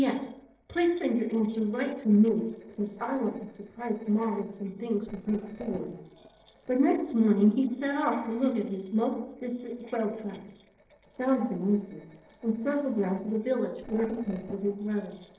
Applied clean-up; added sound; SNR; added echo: neural separator model SepFormer DNS4.